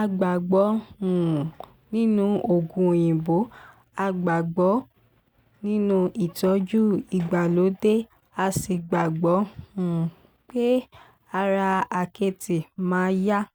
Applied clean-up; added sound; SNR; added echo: none; none; none; none.